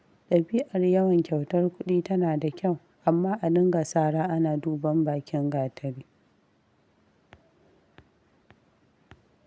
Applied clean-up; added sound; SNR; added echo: none; none; none; none.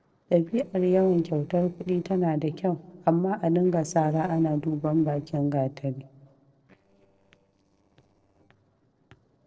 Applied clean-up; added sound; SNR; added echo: neural separator model SepFormer DNS4.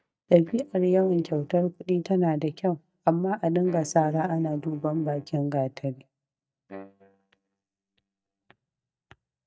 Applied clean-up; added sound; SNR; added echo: neural mask model DeepFilterNet 3.